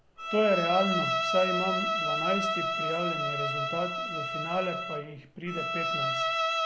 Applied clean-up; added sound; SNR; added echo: none; Bowed string instrument; -2 dB; none.